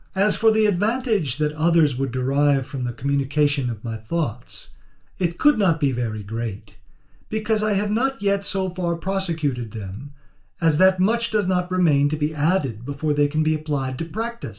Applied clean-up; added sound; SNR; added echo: none; none; none; reverberation time 0.2 s.